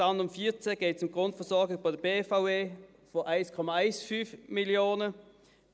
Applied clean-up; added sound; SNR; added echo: none; none; none; none.